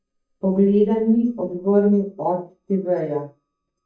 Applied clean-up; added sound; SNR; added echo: neural mask model DeepFilterNet 3.